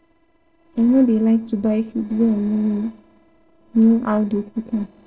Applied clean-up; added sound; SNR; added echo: neural separator model SepFormer DNS4.